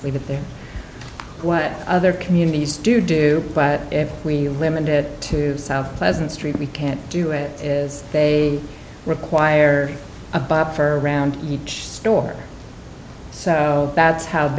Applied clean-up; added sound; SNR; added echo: none; none; none; none.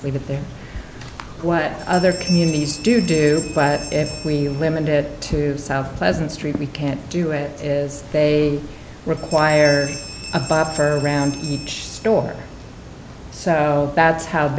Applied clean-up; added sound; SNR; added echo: none; Bell; 16 dB; none.